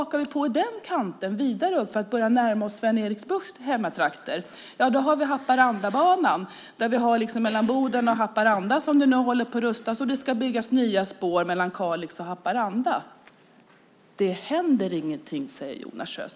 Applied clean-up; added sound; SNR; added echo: none; none; none; none.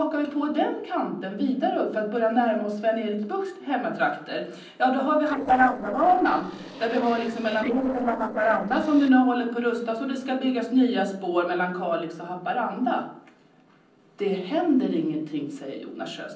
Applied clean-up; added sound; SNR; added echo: neural separator model SepFormer DNS4.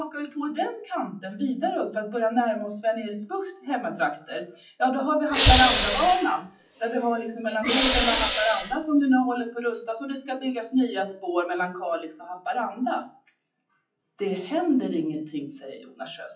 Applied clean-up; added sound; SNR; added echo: classical method WPE with log-MMSE.